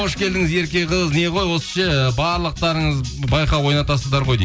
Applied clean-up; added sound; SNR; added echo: none; none; none; none.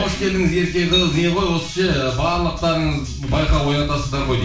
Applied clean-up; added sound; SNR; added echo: none; Piano; 9 dB; reverberation time 0.3 s.